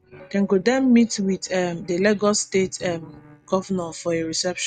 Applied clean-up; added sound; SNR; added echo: neural mask model RNNoise.